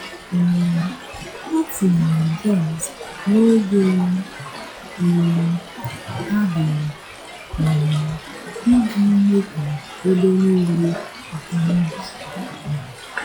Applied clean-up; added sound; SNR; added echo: classical method log-MMSE.